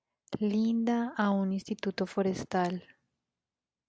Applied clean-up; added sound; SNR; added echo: none; none; none; none.